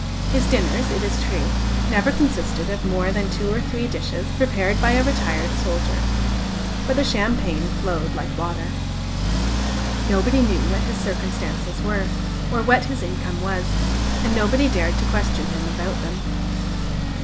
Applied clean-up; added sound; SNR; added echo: none; Accelerating, revving, vroom; -3 dB; none.